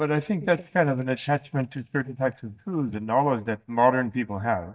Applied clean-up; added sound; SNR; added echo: neural mask model DeepFilterNet 3.